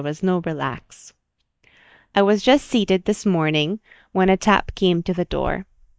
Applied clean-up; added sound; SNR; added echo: neural mask model DeepFilterNet 3.